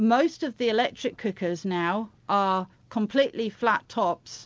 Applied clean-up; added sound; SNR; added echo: none; none; none; none.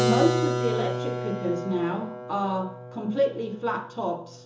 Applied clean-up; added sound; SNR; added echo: none; Keyboard (musical); 2 dB; reverberation time 0.6 s.